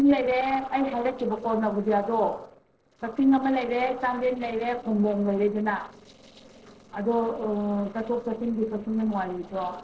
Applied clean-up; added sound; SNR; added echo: neural separator model SepFormer DNS4.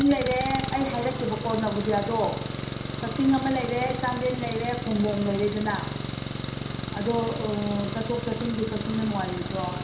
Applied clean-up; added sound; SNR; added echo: none; Engine; 3 dB; reverberation time 0.7 s.